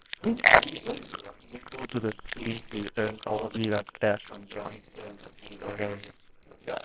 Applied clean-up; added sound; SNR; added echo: neural separator model SepFormer WHAMR!.